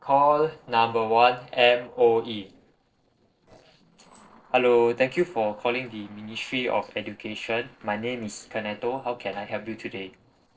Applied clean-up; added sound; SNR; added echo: neural separator model SepFormer DNS4.